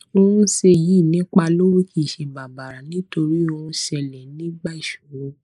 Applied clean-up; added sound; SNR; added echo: neural mask model Resemble Enhance denoiser.